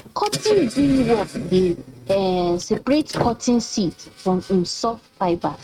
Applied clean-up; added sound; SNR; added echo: neural mask model RNNoise.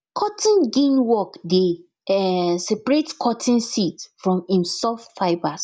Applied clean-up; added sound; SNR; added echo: none; none; none; none.